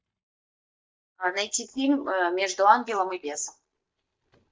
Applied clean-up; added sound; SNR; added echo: neural mask model DeepFilterNet 3.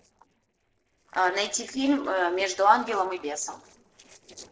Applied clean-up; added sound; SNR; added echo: neural separator model SepFormer DNS4.